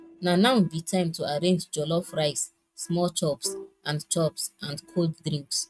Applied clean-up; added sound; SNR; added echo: neural mask model RNNoise.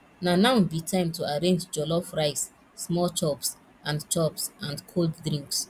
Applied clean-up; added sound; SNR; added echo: none; none; none; none.